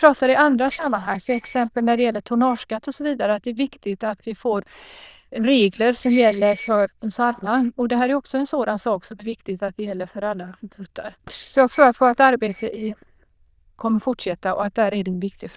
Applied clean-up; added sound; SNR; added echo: neural diffusion model UNIVERSE++.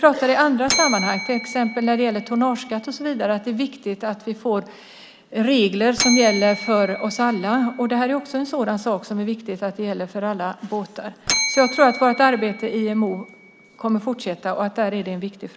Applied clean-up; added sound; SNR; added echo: none; Bell; 10 dB; none.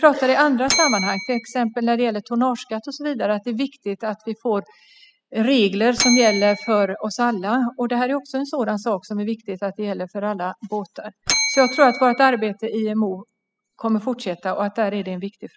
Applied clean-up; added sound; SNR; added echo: classical method spectral subtraction.